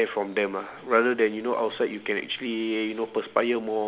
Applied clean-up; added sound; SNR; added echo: none; none; none; none.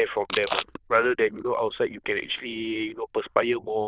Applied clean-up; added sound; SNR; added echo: neural diffusion model UNIVERSE++.